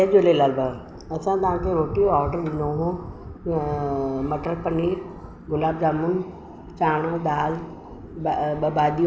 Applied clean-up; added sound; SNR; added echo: none; none; none; none.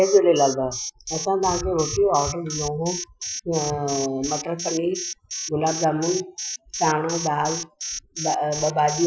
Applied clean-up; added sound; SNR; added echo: classical method Wiener filter.